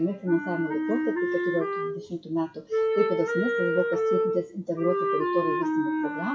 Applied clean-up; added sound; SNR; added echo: classical method WPE with log-MMSE.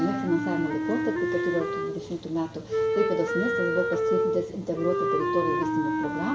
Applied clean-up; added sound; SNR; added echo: none; Wind instrument, woodwind instrument; -2 dB; reverberation time 0.7 s.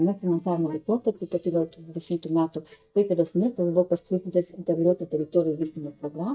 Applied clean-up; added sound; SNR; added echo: neural mask model DeepFilterNet 3.